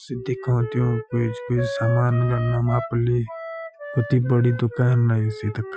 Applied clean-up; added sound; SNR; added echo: classical method Wiener filter.